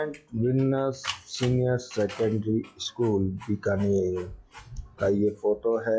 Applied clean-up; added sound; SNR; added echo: classical method log-MMSE.